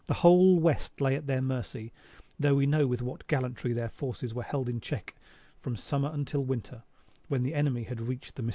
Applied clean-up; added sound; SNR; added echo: none; none; none; none.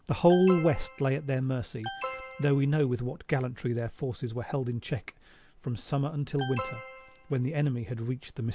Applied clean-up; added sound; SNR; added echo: none; Alarm; 12 dB; none.